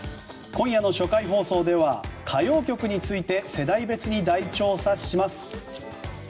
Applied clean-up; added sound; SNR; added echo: none; none; none; none.